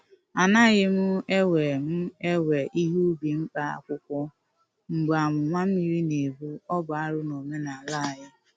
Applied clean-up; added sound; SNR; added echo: none; none; none; none.